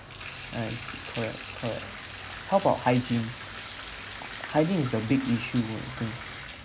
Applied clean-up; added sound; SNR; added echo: none; Bathtub (filling or washing); 11 dB; none.